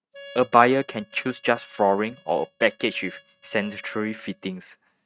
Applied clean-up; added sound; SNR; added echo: neural mask model RNNoise.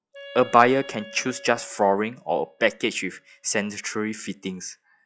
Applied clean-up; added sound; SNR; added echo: classical method log-MMSE.